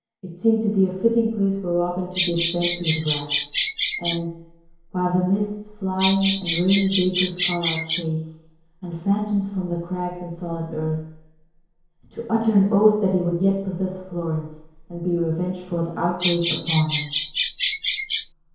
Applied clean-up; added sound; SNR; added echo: none; Bird vocalization, bird call, bird song; 0 dB; reverberation time 1.0 s.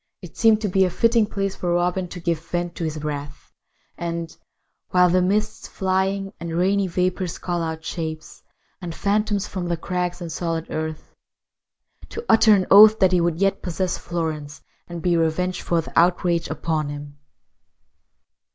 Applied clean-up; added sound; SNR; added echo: none; none; none; none.